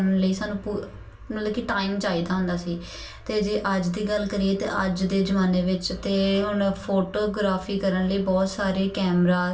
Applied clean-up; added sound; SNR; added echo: none; none; none; reverberation time 0.2 s.